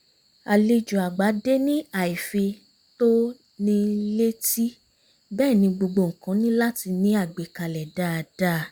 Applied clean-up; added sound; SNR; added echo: none; none; none; none.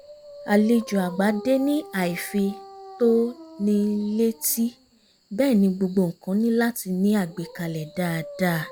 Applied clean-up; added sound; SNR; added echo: none; Dog; 19 dB; none.